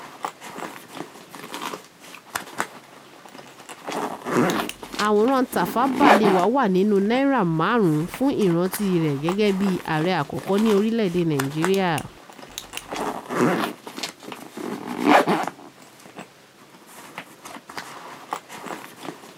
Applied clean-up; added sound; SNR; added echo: none; Zipper (clothing); 3 dB; none.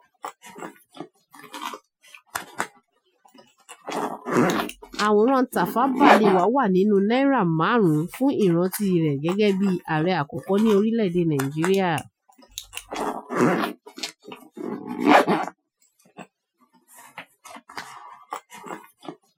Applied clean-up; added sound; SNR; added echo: classical method Wiener filter.